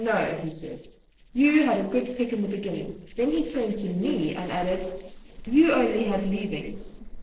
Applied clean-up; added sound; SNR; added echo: neural separator model SepFormer DNS4.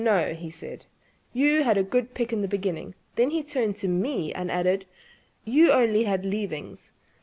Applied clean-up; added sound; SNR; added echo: none; none; none; none.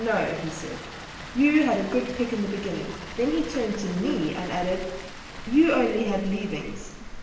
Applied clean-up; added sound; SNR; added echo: none; Water; 12 dB; reverberation time 0.9 s.